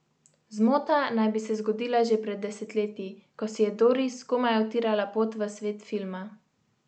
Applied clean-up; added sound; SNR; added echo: none; none; none; none.